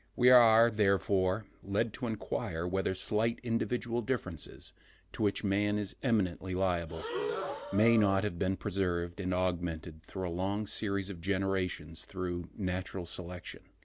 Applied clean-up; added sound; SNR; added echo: none; Breathing; 6 dB; none.